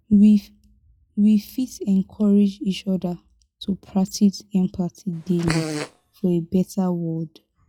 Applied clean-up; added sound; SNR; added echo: classical method log-MMSE.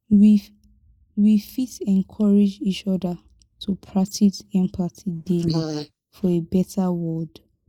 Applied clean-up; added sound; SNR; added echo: neural mask model Resemble Enhance denoiser.